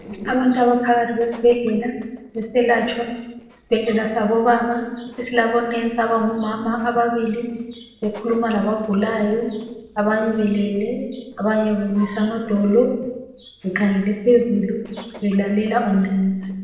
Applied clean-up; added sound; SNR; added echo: neural separator model SepFormer DNS4.